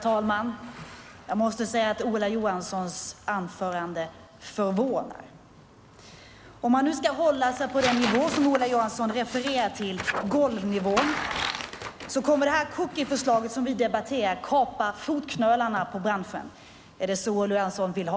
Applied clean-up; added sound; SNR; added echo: none; Tearing; 12 dB; none.